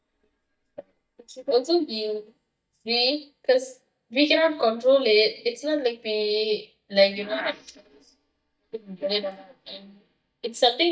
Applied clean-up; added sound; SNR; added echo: neural mask model DeepFilterNet 3.